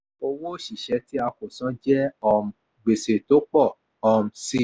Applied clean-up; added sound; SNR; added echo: none; none; none; none.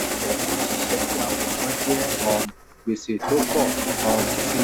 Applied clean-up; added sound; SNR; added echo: none; Engine starting; -3 dB; none.